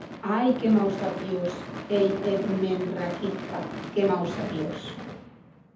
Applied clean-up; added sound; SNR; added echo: none; Gunshot, gunfire / Fireworks; 9 dB; reverberation time 0.6 s.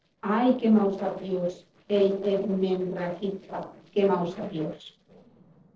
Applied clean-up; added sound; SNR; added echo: neural separator model SepFormer DNS4.